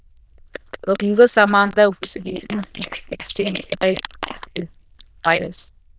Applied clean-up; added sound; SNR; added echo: neural diffusion model UNIVERSE++.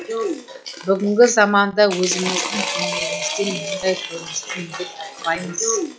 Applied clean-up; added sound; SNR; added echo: classical method log-MMSE.